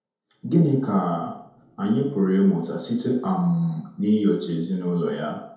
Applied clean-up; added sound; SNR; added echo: none; none; none; reverberation time 0.8 s.